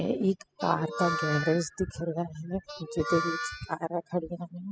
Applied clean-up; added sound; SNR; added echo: classical method spectral subtraction.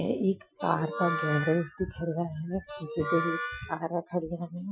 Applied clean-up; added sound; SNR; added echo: classical method Wiener filter.